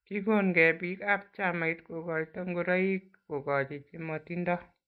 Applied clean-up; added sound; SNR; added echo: neural mask model Resemble Enhance denoiser.